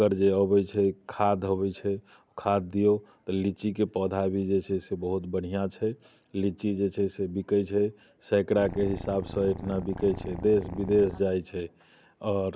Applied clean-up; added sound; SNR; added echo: none; Purr; 11 dB; none.